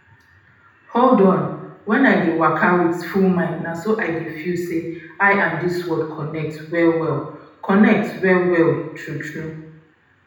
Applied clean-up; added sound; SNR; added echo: none; none; none; reverberation time 0.9 s.